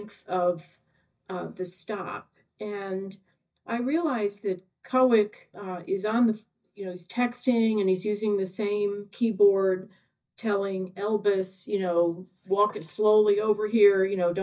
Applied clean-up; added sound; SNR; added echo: neural mask model DeepFilterNet 3.